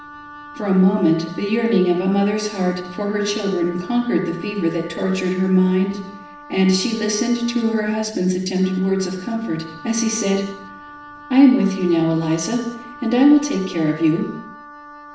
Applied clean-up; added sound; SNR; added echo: none; Wind instrument, woodwind instrument; 19 dB; reverberation time 0.8 s.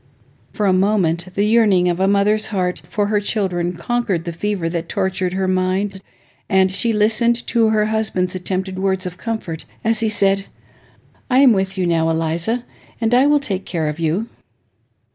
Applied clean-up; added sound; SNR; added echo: none; none; none; none.